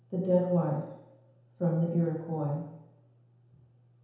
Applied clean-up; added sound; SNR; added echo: none; none; none; reverberation time 0.9 s.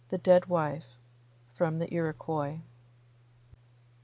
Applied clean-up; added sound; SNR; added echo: none; none; none; none.